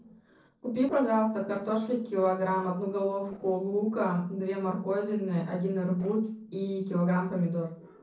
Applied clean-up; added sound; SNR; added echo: neural separator model SepFormer DNS4.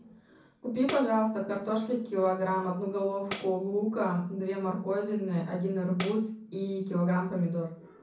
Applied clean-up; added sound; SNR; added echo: none; Tambourine; 4 dB; reverberation time 0.6 s.